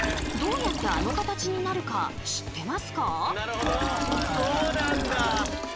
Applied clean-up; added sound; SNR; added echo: none; Liquid; 3 dB; none.